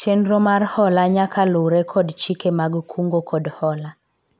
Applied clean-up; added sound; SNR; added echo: none; none; none; none.